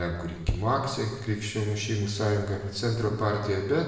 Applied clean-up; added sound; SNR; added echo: neural separator model SepFormer DNS4.